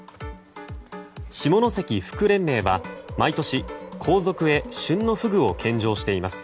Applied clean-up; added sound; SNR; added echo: none; Subway, metro, underground; 16 dB; none.